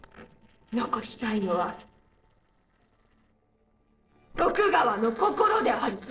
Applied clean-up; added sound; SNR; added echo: neural separator model SepFormer DNS4.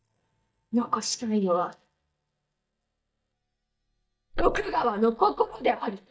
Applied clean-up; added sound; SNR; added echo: neural mask model DeepFilterNet 3.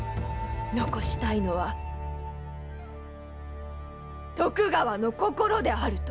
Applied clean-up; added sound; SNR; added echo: none; none; none; none.